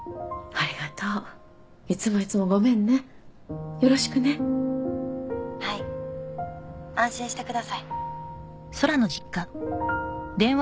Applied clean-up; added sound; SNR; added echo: none; none; none; none.